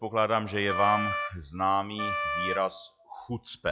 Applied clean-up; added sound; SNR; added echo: classical method log-MMSE.